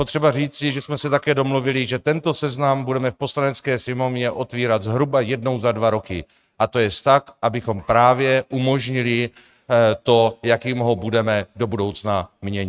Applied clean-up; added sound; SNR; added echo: neural mask model RNNoise.